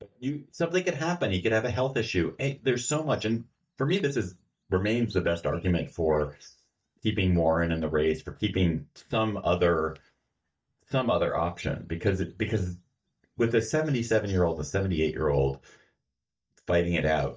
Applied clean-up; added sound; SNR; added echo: neural mask model DeepFilterNet 3.